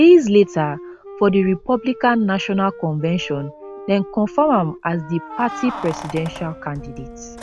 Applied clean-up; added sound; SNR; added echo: none; Keys jangling + Wind instrument, woodwind instrument; 16 dB; none.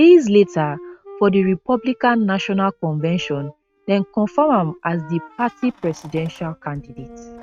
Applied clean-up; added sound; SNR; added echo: neural mask model RNNoise.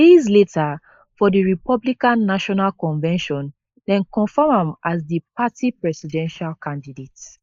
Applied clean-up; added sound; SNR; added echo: neural mask model Resemble Enhance denoiser.